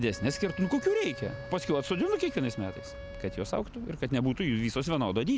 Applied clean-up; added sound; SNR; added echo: none; Wind instrument, woodwind instrument; 16 dB; none.